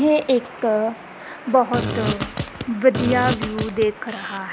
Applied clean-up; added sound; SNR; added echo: none; Fart; 4 dB; none.